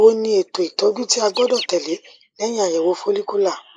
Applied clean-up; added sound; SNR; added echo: neural mask model Resemble Enhance denoiser.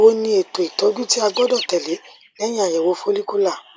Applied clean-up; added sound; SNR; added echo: none; Bird; 18 dB; none.